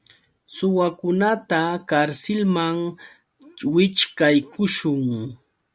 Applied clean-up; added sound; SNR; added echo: none; none; none; none.